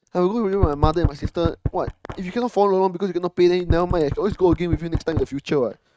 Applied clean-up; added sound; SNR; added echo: neural mask model RNNoise.